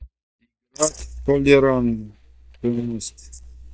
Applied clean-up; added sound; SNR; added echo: neural mask model DeepFilterNet 3.